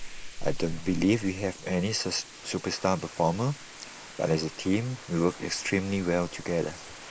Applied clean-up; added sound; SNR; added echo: neural mask model Resemble Enhance denoiser.